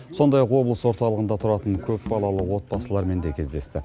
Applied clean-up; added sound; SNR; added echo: none; Musical instrument; 15 dB; none.